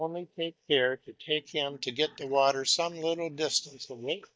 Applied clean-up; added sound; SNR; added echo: neural mask model DeepFilterNet 3.